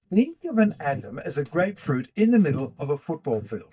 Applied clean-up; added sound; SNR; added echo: neural mask model DeepFilterNet 3.